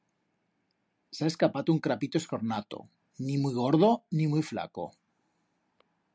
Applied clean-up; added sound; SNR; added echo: none; none; none; none.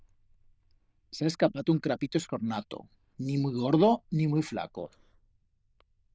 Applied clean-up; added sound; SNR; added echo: neural diffusion model UNIVERSE++.